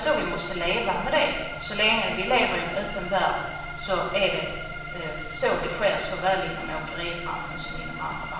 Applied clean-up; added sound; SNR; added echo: none; Organ; 10 dB; reverberation time 0.9 s.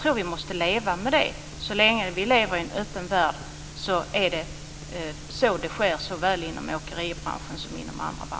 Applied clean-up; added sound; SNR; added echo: none; none; none; none.